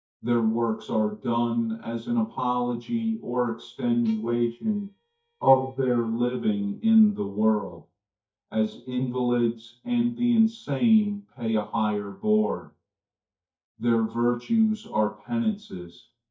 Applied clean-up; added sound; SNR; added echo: neural mask model DeepFilterNet 3.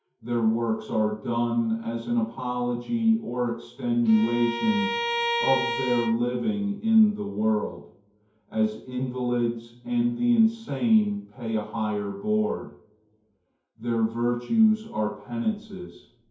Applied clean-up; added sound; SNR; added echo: none; Bowed string instrument; 4 dB; reverberation time 0.6 s.